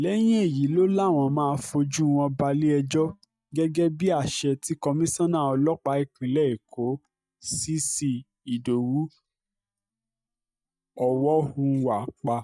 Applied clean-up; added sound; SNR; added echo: neural mask model DeepFilterNet 3.